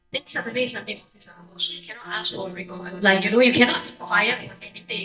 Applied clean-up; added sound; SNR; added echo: neural mask model DeepFilterNet 3.